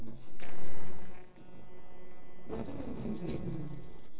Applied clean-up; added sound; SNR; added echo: neural separator model SepFormer DNS4.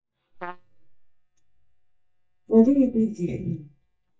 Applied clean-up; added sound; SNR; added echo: neural mask model DeepFilterNet 3.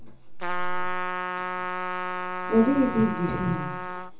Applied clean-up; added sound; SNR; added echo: none; Trumpet; 5 dB; reverberation time 0.7 s.